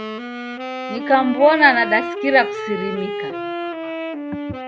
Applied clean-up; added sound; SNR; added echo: none; Wind instrument, woodwind instrument; 7 dB; none.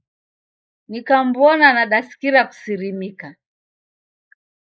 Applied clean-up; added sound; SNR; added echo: neural mask model Resemble Enhance denoiser.